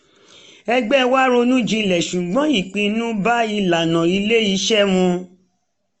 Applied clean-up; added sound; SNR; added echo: none; none; none; none.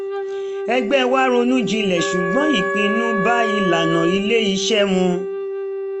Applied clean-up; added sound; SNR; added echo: none; Wind instrument, woodwind instrument + Wind instrument, woodwind instrument; 3 dB; none.